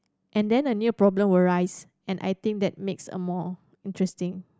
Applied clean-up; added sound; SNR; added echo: none; none; none; none.